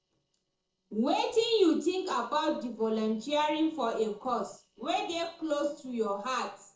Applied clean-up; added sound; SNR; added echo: neural separator model SepFormer DNS4.